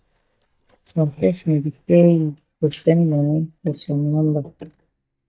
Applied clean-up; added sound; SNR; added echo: neural mask model DeepFilterNet 3.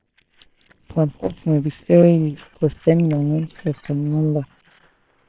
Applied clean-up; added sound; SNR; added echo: neural separator model SepFormer WHAM!.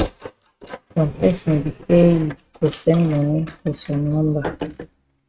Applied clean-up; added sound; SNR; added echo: neural mask model RNNoise.